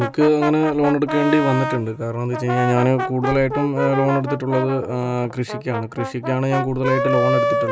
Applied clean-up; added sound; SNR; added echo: none; Brass instrument; 5 dB; none.